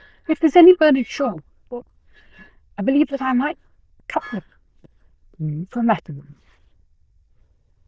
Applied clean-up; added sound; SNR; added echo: neural diffusion model UNIVERSE++.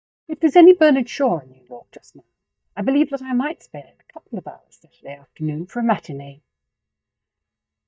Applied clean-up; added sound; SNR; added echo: neural mask model DeepFilterNet 3.